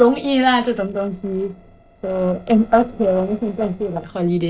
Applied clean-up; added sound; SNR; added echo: neural separator model SepFormer DNS4.